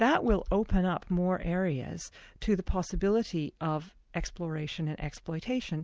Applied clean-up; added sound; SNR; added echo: none; none; none; none.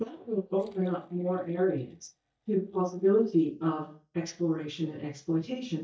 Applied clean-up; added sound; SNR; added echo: neural mask model DeepFilterNet 3.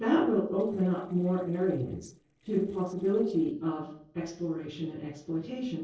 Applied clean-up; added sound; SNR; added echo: neural separator model SepFormer DNS4.